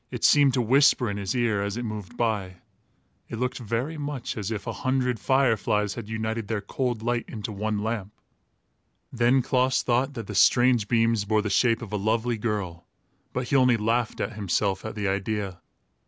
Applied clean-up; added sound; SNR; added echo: none; none; none; none.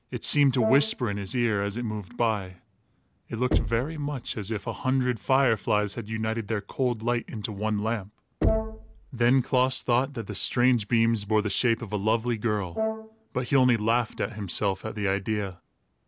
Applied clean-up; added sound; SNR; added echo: none; Brass instrument + Knock; 7 dB; none.